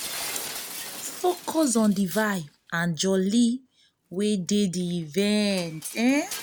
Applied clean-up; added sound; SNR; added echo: none; Shatter; 14 dB; none.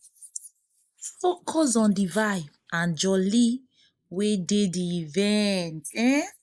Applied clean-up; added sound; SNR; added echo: neural mask model Resemble Enhance denoiser.